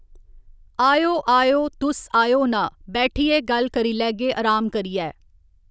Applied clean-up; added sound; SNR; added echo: none; none; none; none.